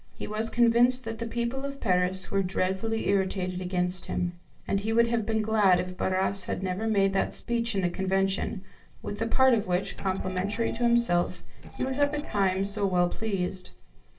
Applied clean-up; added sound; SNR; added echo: neural separator model SepFormer DNS4.